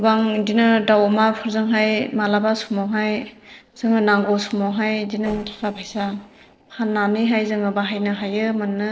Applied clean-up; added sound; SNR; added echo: neural separator model SepFormer DNS4.